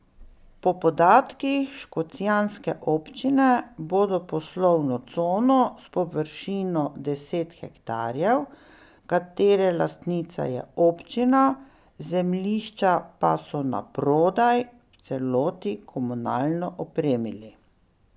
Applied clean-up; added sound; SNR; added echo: none; none; none; none.